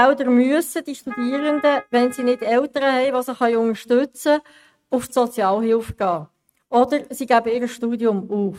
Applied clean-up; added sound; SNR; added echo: neural mask model RNNoise.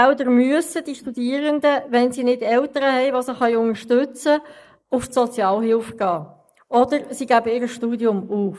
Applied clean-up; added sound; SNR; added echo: neural mask model Resemble Enhance denoiser.